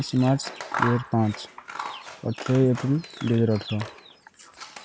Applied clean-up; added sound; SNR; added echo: none; Scissors; 11 dB; none.